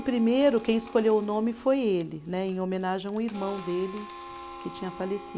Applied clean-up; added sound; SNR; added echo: none; Coin (dropping) + Harmonica; 15 dB; none.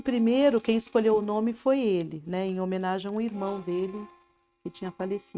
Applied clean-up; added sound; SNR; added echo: neural mask model RNNoise.